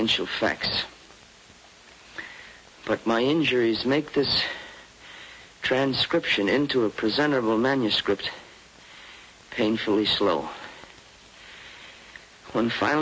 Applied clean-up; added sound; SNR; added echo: none; none; none; none.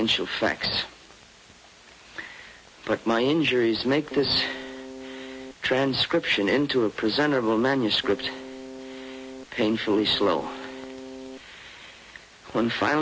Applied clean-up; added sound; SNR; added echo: none; Keyboard (musical); 13 dB; none.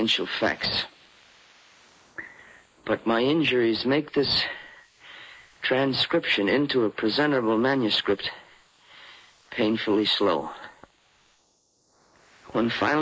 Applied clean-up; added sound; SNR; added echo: neural mask model Resemble Enhance denoiser.